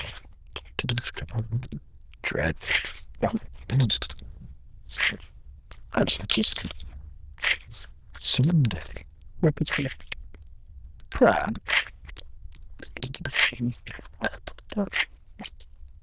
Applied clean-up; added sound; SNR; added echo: neural diffusion model UNIVERSE++.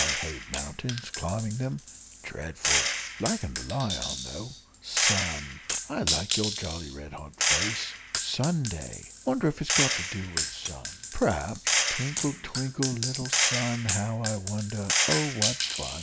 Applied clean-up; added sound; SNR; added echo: none; Gunshot, gunfire; -2 dB; none.